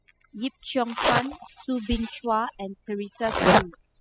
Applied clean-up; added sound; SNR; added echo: classical method spectral subtraction.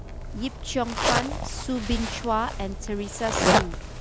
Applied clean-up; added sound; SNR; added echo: none; Zipper (clothing); -2 dB; none.